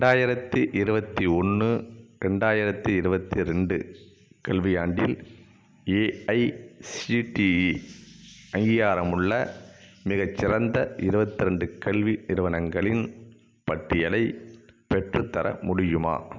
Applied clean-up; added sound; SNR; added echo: none; none; none; none.